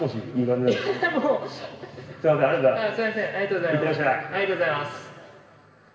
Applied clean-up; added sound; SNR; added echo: none; none; none; reverberation time 2.2 s.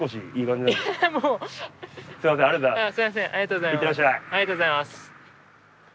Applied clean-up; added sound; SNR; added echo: none; none; none; none.